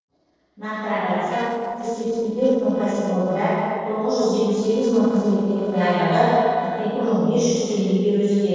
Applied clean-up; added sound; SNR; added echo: neural separator model SepFormer DNS4.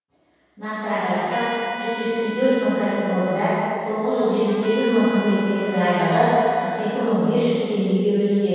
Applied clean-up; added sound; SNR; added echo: none; Trumpet; 14 dB; reverberation time 2.2 s.